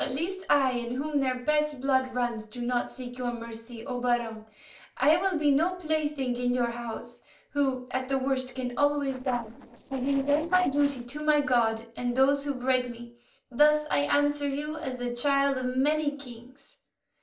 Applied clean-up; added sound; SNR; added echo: neural separator model SepFormer DNS4.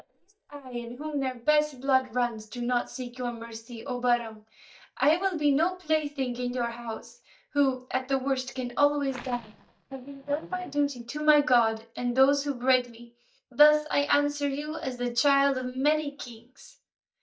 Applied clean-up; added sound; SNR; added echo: neural mask model DeepFilterNet 3.